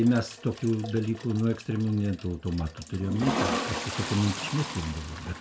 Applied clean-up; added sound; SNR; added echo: none; Toilet flush; 7 dB; reverberation time 0.2 s.